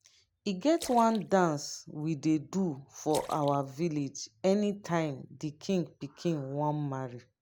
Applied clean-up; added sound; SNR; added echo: none; Splash, splatter; 19 dB; none.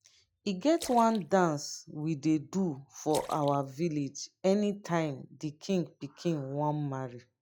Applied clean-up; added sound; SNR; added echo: classical method log-MMSE.